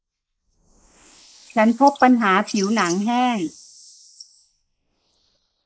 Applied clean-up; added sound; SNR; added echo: neural mask model Resemble Enhance denoiser.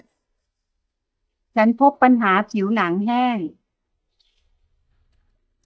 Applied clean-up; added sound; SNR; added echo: neural mask model DeepFilterNet 3.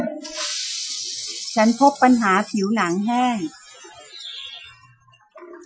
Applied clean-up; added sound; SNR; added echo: classical method Wiener filter.